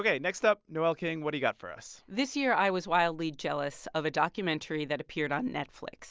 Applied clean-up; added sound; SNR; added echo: none; none; none; none.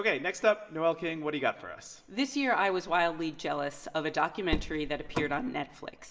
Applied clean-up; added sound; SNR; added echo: none; Car; 4 dB; reverberation time 1.0 s.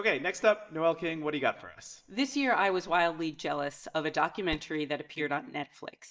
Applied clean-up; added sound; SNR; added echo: neural mask model DeepFilterNet 3.